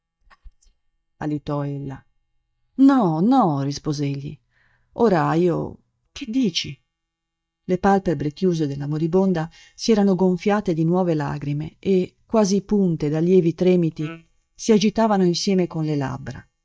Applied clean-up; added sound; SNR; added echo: neural mask model DeepFilterNet 3.